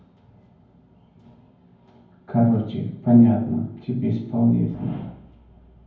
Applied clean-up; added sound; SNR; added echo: none; none; none; reverberation time 0.9 s.